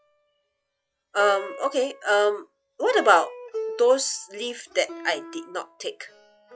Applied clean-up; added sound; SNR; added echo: classical method log-MMSE.